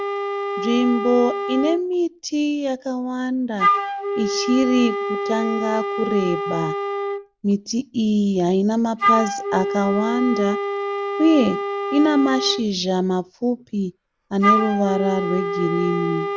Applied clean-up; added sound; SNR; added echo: none; Wind instrument, woodwind instrument; 3 dB; none.